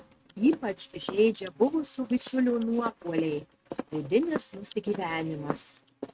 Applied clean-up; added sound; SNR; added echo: neural mask model RNNoise.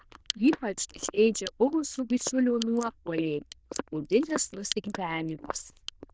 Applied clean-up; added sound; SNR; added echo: neural diffusion model UNIVERSE++.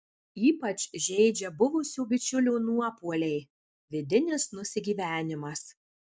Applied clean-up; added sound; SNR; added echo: none; none; none; none.